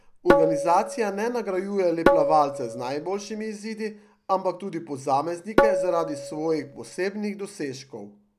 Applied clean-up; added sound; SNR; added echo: none; Tabla; -1 dB; none.